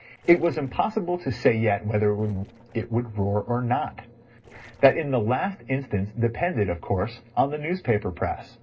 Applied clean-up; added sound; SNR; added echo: neural separator model SepFormer DNS4.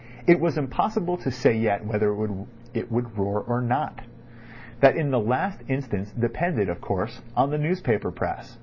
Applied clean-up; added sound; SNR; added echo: none; none; none; none.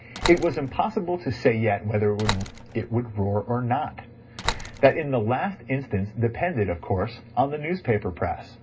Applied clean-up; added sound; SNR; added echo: none; Slam; 10 dB; reverberation time 0.2 s.